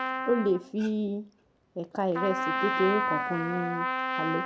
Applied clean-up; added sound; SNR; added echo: none; Trumpet; 2 dB; none.